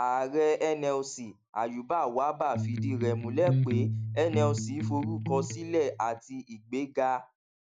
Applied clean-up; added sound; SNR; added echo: none; Electric guitar; 1 dB; none.